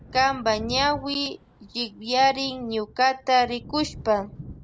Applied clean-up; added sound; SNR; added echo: none; Thunder / Wind; 17 dB; none.